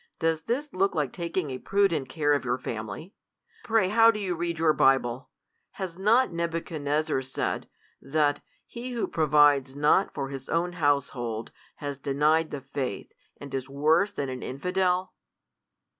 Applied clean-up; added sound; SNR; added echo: none; none; none; none.